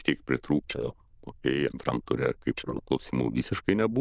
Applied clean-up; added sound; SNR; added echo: neural diffusion model UNIVERSE++.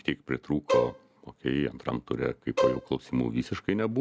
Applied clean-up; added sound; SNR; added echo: none; Bowed string instrument; 1 dB; none.